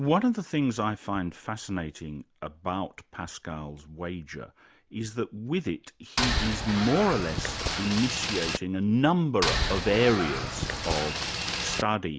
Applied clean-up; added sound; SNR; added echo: none; Boat, Water vehicle; 1 dB; none.